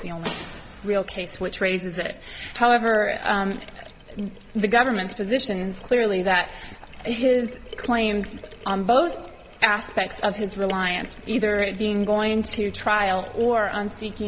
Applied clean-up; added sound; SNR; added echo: none; Sink (filling or washing); 19 dB; none.